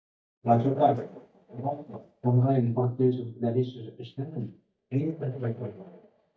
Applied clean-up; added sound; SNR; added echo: neural mask model DeepFilterNet 3.